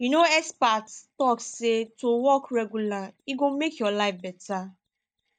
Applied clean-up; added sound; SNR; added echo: neural mask model DeepFilterNet 3.